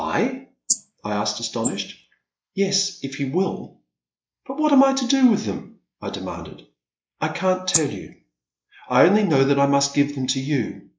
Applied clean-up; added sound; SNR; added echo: neural mask model Resemble Enhance denoiser.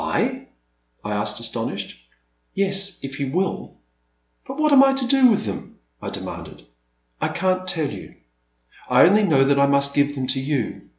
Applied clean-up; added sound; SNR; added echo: none; none; none; none.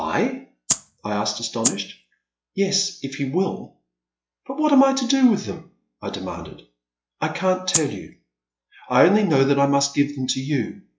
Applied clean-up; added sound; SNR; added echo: classical method log-MMSE.